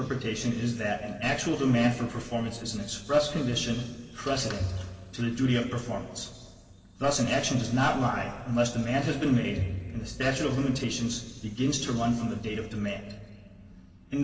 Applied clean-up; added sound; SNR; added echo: none; Bowed string instrument; 15 dB; reverberation time 2.2 s.